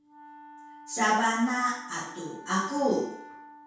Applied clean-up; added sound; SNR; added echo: none; Wind instrument, woodwind instrument; 18 dB; reverberation time 0.6 s.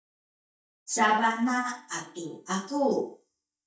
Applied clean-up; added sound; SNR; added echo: neural mask model DeepFilterNet 3.